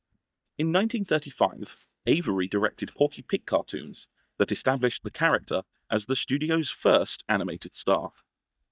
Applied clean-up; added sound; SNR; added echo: neural mask model DeepFilterNet 3.